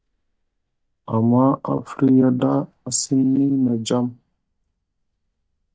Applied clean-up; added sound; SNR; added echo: neural mask model DeepFilterNet 3.